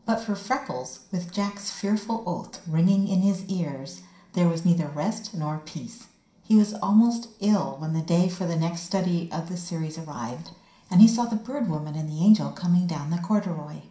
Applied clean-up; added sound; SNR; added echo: none; none; none; reverberation time 0.5 s.